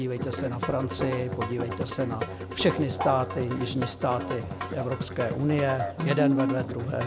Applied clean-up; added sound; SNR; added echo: none; Musical instrument; 4 dB; none.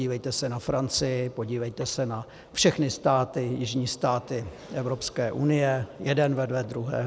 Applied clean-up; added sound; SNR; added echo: none; none; none; none.